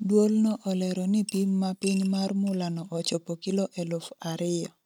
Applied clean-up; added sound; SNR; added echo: neural mask model RNNoise.